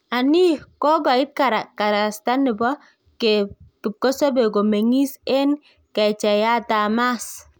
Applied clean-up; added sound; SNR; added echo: none; none; none; none.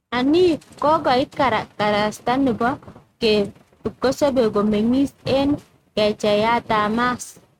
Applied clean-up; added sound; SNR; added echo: neural mask model RNNoise.